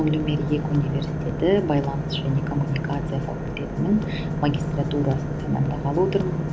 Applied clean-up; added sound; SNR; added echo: none; Engine / Boat, Water vehicle; 2 dB; none.